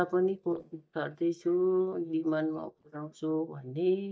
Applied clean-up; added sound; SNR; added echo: neural mask model DeepFilterNet 3.